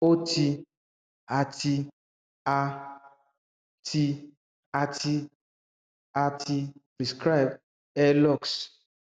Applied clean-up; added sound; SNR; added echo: none; none; none; none.